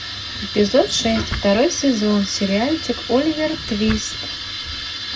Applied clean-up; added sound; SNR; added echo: none; Drawer open or close; 15 dB; reverberation time 0.2 s.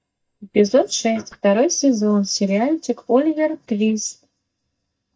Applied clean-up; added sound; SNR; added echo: neural mask model DeepFilterNet 3.